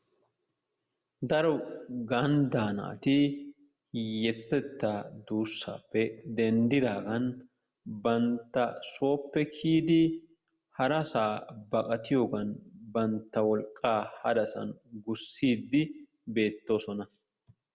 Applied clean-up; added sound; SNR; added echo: none; none; none; none.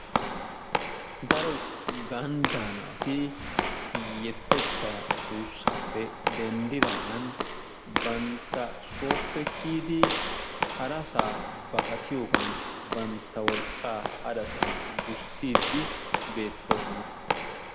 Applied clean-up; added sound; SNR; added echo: none; Walk, footsteps / Slam; -3 dB; none.